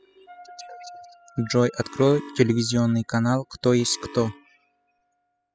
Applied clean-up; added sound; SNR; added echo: classical method spectral subtraction.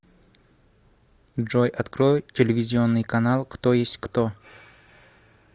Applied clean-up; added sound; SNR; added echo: none; none; none; none.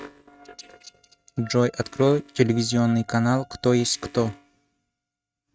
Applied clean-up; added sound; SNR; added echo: neural mask model RNNoise.